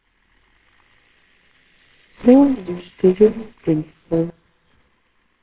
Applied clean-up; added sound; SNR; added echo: neural separator model SepFormer WHAMR!.